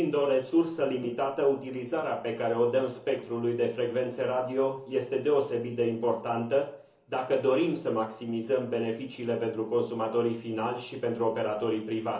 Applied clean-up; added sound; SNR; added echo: none; none; none; reverberation time 0.8 s.